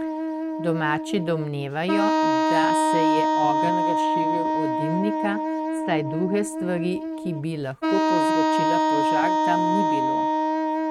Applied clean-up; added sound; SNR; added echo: neural mask model RNNoise.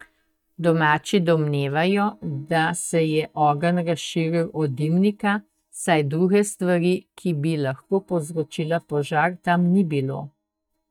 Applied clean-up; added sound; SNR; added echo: neural mask model DeepFilterNet 3.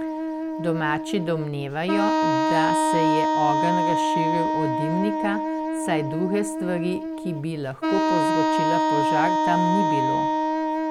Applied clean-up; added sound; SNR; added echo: none; Wind instrument, woodwind instrument; -4 dB; none.